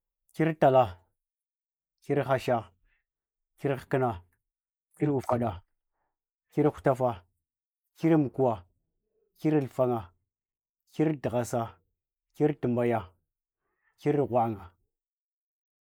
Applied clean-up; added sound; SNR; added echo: neural mask model Resemble Enhance denoiser.